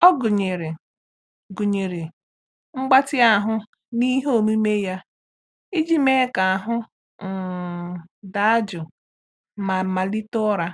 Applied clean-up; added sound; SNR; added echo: none; none; none; none.